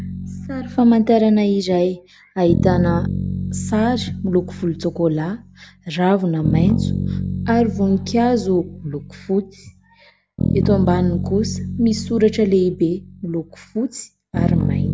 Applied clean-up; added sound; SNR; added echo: none; Bass guitar; 5 dB; none.